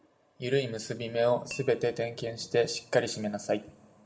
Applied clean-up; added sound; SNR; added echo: none; Tap / Glass; 19 dB; reverberation time 0.6 s.